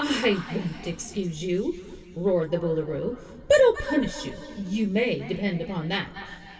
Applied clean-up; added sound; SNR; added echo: none; none; none; reverberation time 2.9 s.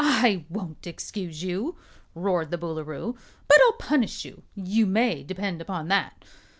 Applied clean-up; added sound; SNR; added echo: none; none; none; none.